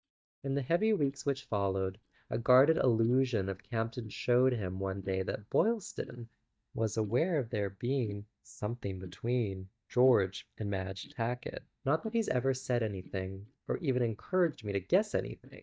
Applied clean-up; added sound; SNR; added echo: neural mask model DeepFilterNet 3.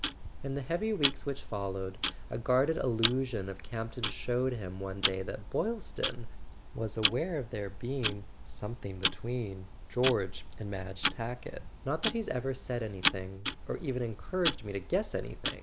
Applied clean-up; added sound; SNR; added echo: none; Tick-tock; 1 dB; none.